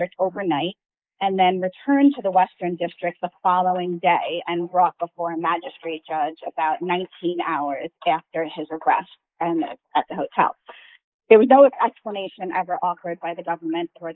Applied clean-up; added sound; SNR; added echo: neural mask model Resemble Enhance denoiser.